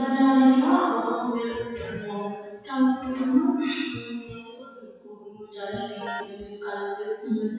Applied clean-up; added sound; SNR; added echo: classical method WPE with log-MMSE.